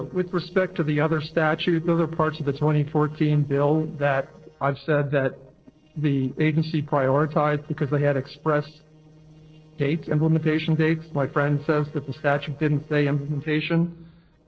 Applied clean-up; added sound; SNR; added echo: neural separator model SepFormer DNS4.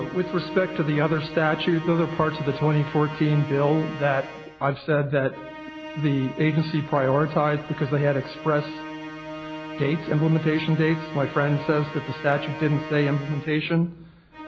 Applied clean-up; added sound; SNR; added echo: none; Musical instrument; 12 dB; none.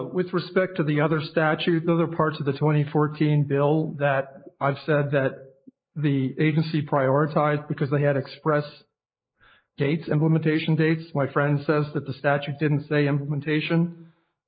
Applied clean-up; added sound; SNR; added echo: neural mask model Resemble Enhance denoiser.